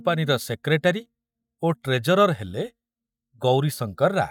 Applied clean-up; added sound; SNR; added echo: neural mask model DeepFilterNet 3.